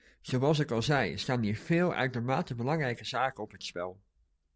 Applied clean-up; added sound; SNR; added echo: none; none; none; none.